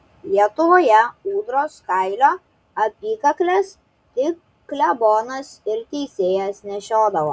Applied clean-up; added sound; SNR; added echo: none; none; none; none.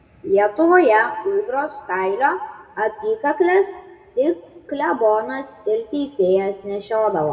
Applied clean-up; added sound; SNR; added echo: none; none; none; reverberation time 1.4 s.